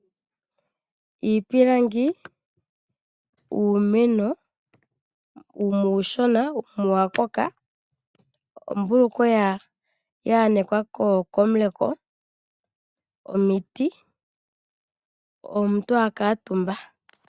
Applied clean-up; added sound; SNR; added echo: none; none; none; none.